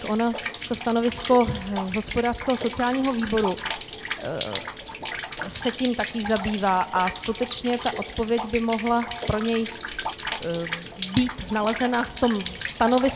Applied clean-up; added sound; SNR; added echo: none; Rain; 7 dB; none.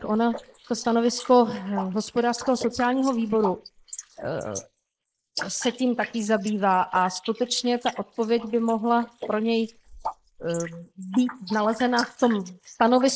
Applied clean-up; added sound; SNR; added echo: neural mask model Resemble Enhance denoiser.